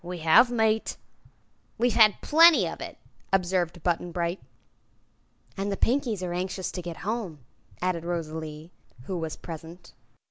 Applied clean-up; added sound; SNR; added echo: none; none; none; none.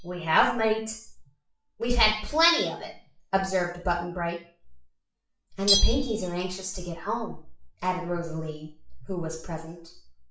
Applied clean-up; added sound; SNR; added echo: classical method WPE with log-MMSE.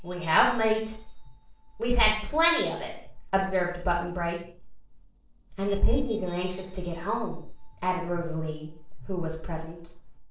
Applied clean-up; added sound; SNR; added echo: neural separator model SepFormer DNS4.